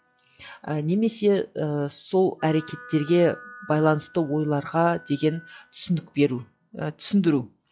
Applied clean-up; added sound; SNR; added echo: classical method log-MMSE.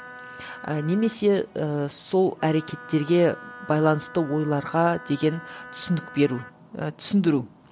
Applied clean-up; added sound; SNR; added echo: none; Wind instrument, woodwind instrument; 18 dB; none.